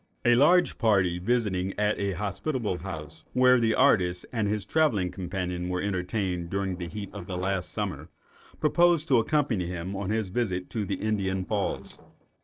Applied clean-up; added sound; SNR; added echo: neural separator model SepFormer DNS4.